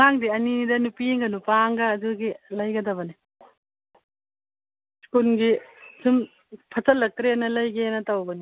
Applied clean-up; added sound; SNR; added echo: none; none; none; none.